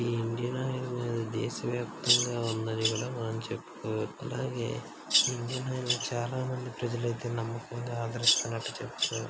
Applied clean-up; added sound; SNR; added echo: none; Bird vocalization, bird call, bird song; -2 dB; none.